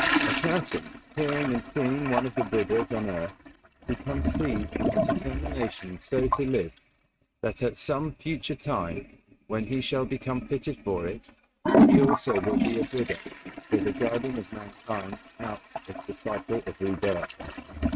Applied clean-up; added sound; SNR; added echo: neural mask model RNNoise.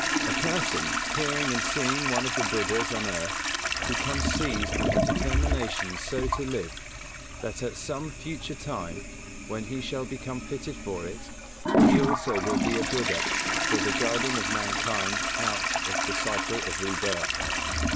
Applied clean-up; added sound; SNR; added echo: none; Toilet flush; -5 dB; none.